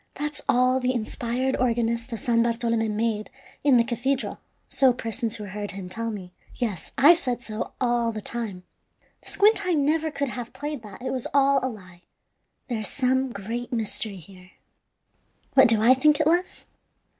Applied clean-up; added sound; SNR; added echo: none; none; none; none.